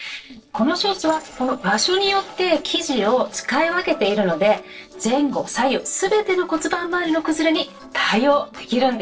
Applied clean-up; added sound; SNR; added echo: neural separator model SepFormer DNS4.